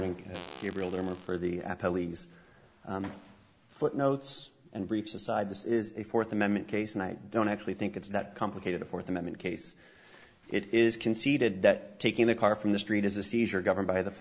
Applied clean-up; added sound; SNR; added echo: none; Fart; 18 dB; none.